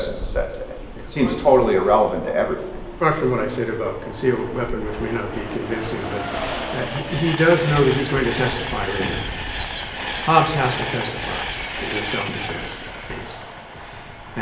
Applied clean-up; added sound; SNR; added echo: none; Train; 7 dB; reverberation time 1.1 s.